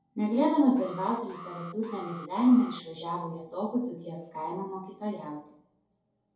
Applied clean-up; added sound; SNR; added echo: none; Alarm; 17 dB; reverberation time 2.3 s.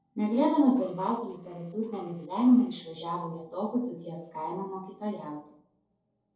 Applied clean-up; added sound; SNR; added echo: neural separator model SepFormer DNS4.